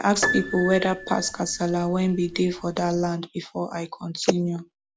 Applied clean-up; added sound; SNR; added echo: none; Piano; 8 dB; none.